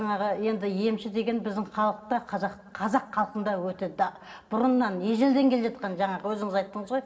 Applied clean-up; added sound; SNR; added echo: none; none; none; reverberation time 1.5 s.